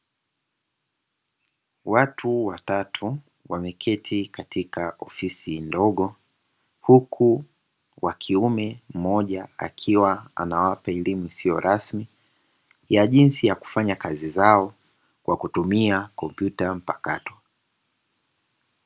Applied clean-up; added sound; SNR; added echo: none; none; none; none.